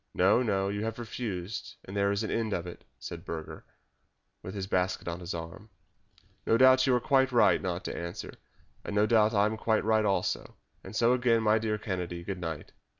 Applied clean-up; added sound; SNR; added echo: none; none; none; none.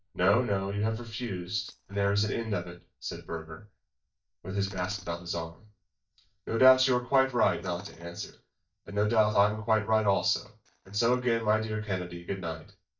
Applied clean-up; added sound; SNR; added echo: neural mask model DeepFilterNet 3.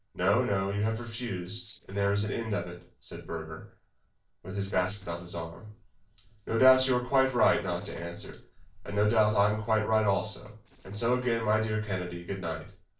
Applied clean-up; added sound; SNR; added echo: neural separator model SepFormer DNS4.